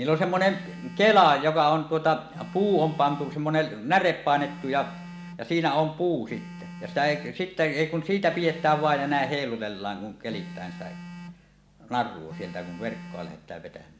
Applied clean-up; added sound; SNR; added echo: none; Telephone; 16 dB; none.